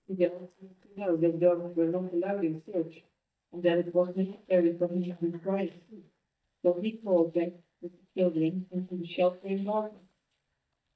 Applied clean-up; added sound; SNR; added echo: neural mask model DeepFilterNet 3.